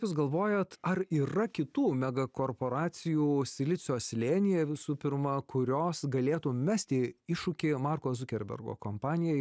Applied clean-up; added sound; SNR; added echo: none; none; none; none.